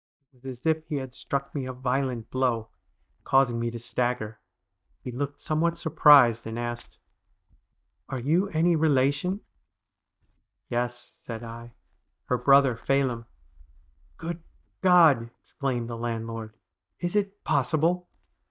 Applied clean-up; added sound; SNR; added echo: neural mask model DeepFilterNet 3.